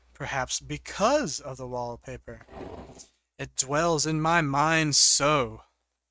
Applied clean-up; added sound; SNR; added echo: neural mask model RNNoise.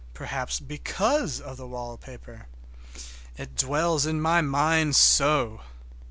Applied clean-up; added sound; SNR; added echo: none; none; none; none.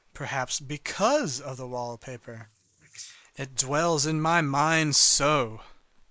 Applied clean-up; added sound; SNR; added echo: neural mask model Resemble Enhance denoiser.